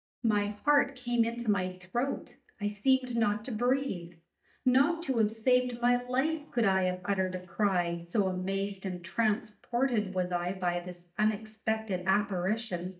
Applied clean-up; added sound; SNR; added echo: neural mask model DeepFilterNet 3.